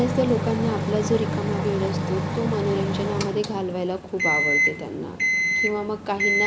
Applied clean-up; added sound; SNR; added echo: none; Microwave oven; -1 dB; none.